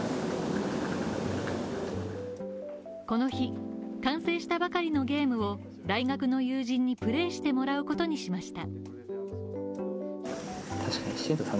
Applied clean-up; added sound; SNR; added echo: none; none; none; none.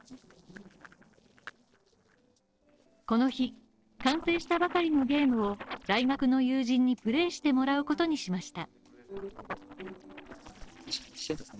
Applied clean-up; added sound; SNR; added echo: neural separator model SepFormer DNS4.